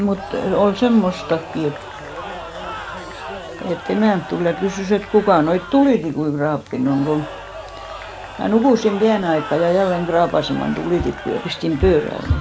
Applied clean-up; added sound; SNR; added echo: none; Crowd / Cheering; 14 dB; none.